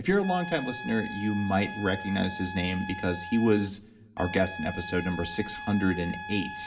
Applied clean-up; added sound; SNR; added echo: none; Trumpet; 11 dB; reverberation time 0.7 s.